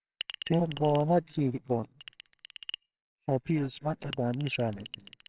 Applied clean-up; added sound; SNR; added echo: neural separator model SepFormer WHAMR!.